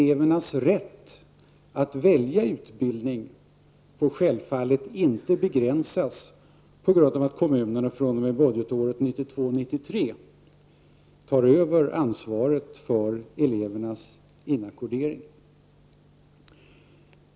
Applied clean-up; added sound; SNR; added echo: none; none; none; none.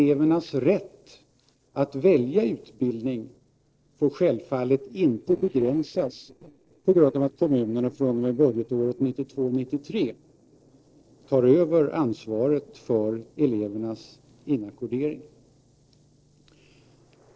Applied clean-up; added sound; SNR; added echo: neural separator model SepFormer DNS4.